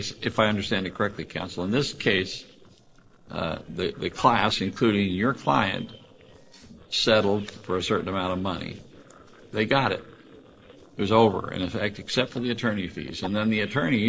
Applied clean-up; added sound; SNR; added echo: neural separator model SepFormer DNS4.